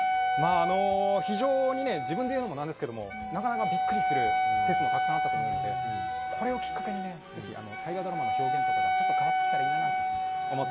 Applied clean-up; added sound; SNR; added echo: none; Wind instrument, woodwind instrument; -4 dB; none.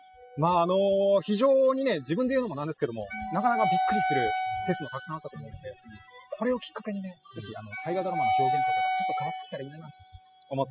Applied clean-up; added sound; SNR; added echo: classical method spectral subtraction.